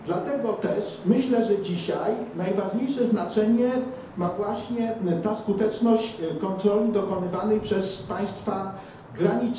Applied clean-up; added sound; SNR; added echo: none; Traffic noise, roadway noise / Vehicle horn, car horn, honking; 18 dB; reverberation time 2.2 s.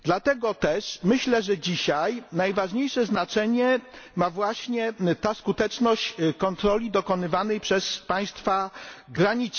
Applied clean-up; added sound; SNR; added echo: none; none; none; none.